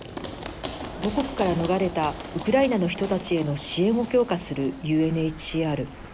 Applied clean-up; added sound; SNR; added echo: none; Run; 12 dB; none.